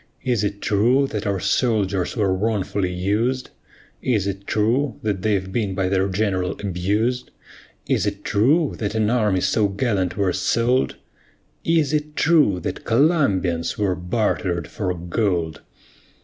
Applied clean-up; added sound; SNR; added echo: none; none; none; none.